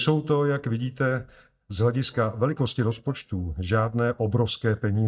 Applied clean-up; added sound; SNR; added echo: neural mask model DeepFilterNet 3.